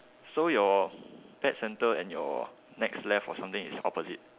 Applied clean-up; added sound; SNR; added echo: none; none; none; none.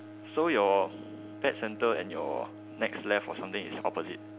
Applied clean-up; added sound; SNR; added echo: none; Bowed string instrument; 14 dB; none.